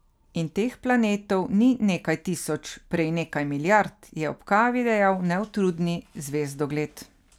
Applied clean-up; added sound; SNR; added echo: none; none; none; none.